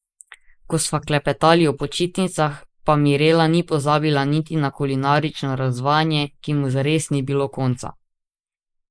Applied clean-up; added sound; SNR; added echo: neural mask model Resemble Enhance denoiser.